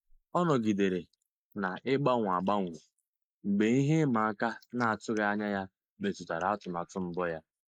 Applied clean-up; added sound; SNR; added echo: neural mask model Resemble Enhance denoiser.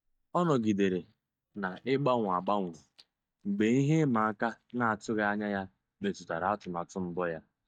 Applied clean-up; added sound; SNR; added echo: neural mask model DeepFilterNet 3.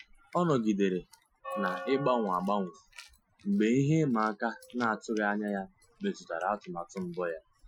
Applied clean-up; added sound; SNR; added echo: classical method Wiener filter.